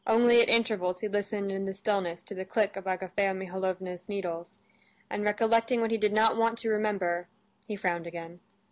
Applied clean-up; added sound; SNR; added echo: none; none; none; none.